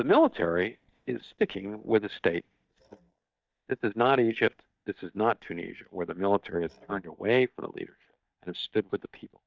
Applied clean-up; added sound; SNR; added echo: neural mask model DeepFilterNet 3.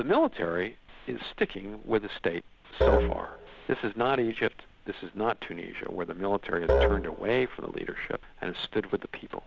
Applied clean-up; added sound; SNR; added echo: none; Musical instrument; 0 dB; none.